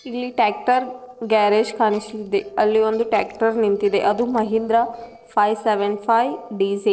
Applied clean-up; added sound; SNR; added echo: neural separator model SepFormer DNS4.